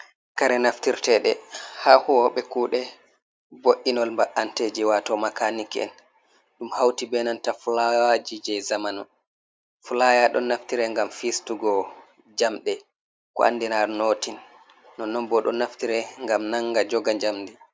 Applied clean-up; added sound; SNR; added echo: none; none; none; none.